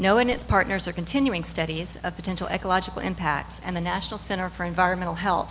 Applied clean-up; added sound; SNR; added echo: none; none; none; none.